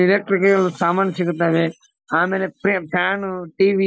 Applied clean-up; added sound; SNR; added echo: none; none; none; none.